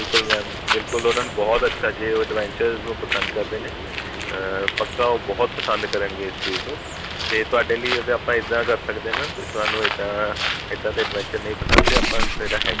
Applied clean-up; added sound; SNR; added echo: none; Bird; 1 dB; none.